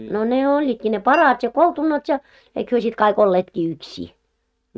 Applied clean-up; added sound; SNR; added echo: neural mask model RNNoise.